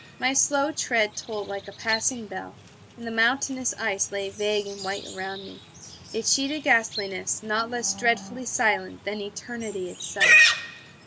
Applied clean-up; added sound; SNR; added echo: none; Livestock, farm animals, working animals; 2 dB; none.